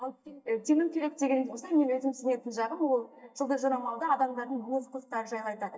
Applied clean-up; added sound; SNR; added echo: neural mask model DeepFilterNet 3.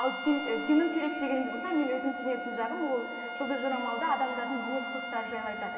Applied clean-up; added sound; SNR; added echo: none; Trumpet; 7 dB; reverberation time 2.7 s.